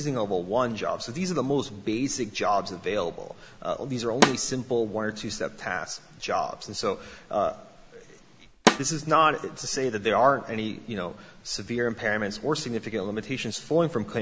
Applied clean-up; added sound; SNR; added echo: none; Snare drum; 0 dB; none.